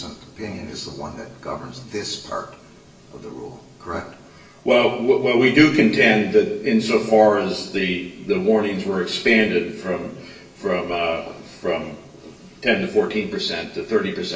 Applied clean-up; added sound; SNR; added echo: none; none; none; reverberation time 0.8 s.